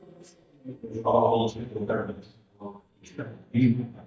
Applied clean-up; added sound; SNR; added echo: neural mask model DeepFilterNet 3.